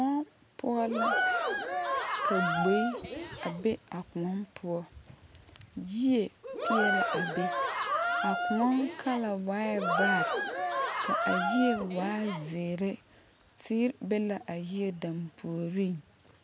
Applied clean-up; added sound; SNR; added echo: none; Cheering; -1 dB; none.